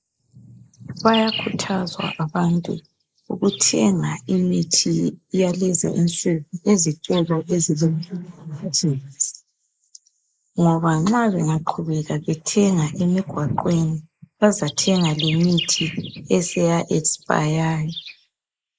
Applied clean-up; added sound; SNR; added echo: neural mask model Resemble Enhance denoiser.